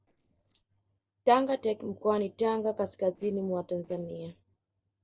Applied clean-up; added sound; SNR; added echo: neural separator model SepFormer DNS4.